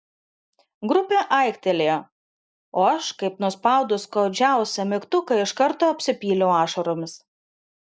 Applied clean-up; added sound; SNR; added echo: none; none; none; none.